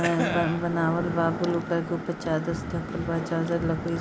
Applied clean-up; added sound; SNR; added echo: none; Chewing, mastication / Cough; 12 dB; none.